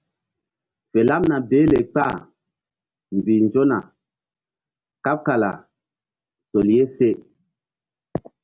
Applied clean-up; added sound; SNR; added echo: none; none; none; none.